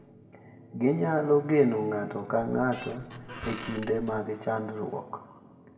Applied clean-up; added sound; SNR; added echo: none; Squeak; 13 dB; reverberation time 1.5 s.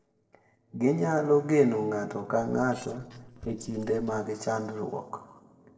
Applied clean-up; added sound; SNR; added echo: neural separator model SepFormer DNS4.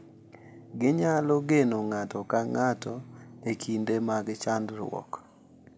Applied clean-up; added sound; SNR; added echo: none; none; none; none.